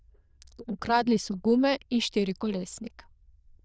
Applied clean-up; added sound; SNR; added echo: neural diffusion model UNIVERSE++.